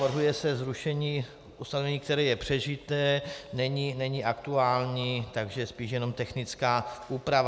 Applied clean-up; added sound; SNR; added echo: none; none; none; none.